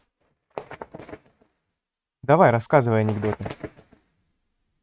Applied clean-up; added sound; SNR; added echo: neural mask model RNNoise.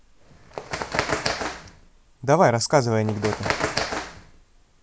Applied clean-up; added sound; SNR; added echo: none; Bird; 4 dB; none.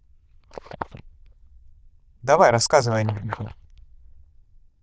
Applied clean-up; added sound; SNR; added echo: neural diffusion model UNIVERSE++.